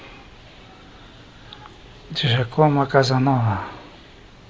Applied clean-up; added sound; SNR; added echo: none; none; none; none.